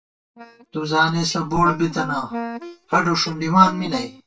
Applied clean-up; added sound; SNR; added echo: neural mask model DeepFilterNet 3.